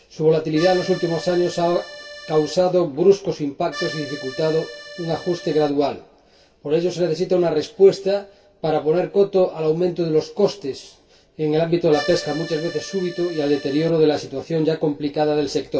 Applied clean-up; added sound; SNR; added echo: none; Accordion; 13 dB; reverberation time 0.2 s.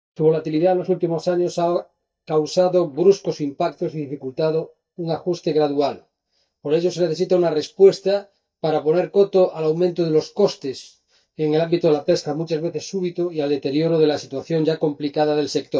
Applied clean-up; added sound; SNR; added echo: neural mask model DeepFilterNet 3.